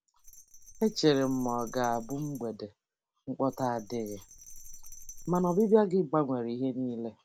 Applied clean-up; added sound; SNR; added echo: none; Bell; 16 dB; none.